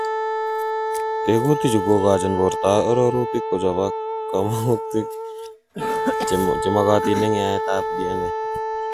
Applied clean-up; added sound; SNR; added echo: none; Wind instrument, woodwind instrument; 3 dB; none.